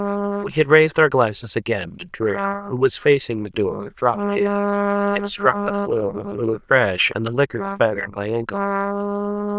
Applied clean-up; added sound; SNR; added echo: neural diffusion model UNIVERSE++.